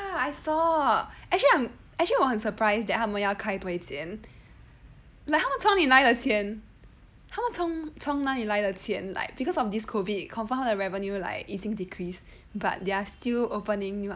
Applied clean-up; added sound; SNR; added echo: none; none; none; none.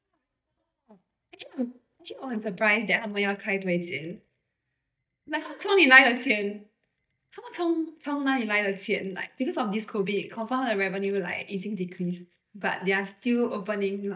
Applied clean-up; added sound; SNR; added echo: neural mask model DeepFilterNet 3.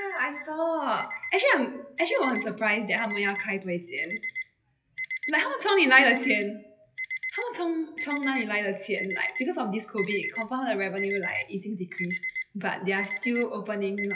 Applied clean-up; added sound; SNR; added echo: classical method WPE with log-MMSE.